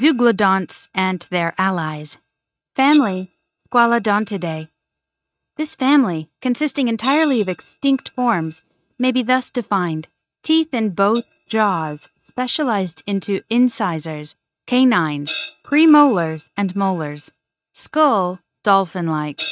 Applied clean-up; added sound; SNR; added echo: neural mask model RNNoise.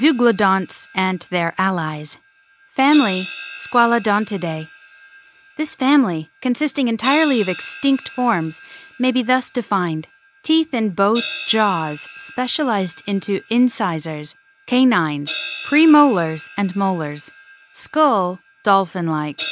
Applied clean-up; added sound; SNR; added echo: none; Crash cymbal; 17 dB; none.